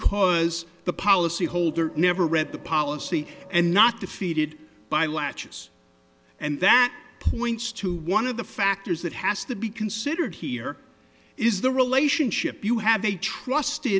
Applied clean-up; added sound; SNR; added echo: none; Vehicle; 20 dB; none.